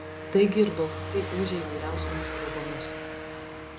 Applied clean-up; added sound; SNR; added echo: none; Car passing by / Engine + Wind instrument, woodwind instrument; 6 dB; none.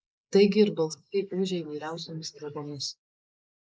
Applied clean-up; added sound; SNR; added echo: neural mask model Resemble Enhance denoiser.